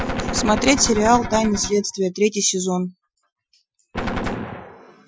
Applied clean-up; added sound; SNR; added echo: classical method Wiener filter.